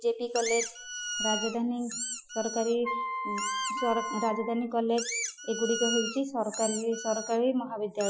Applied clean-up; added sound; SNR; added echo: classical method Wiener filter.